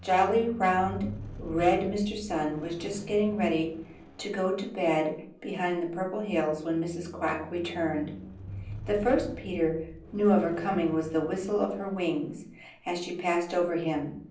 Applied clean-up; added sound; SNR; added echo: none; Squeak; 16 dB; reverberation time 0.6 s.